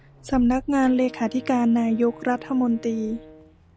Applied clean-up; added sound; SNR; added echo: none; Accelerating, revving, vroom + Wind instrument, woodwind instrument; 18 dB; none.